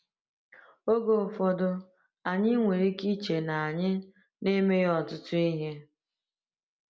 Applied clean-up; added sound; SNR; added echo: none; none; none; none.